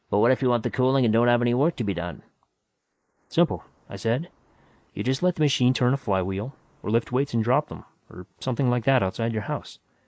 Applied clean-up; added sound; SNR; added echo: neural mask model Resemble Enhance denoiser.